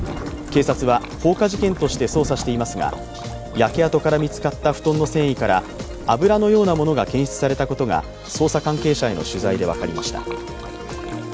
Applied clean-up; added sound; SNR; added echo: none; Splash, splatter + Thunder; 15 dB; none.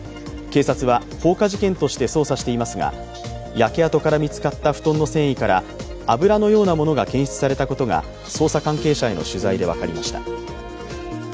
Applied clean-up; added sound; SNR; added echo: none; none; none; none.